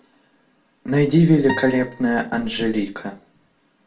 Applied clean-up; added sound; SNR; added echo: none; Acoustic guitar; 13 dB; reverberation time 0.3 s.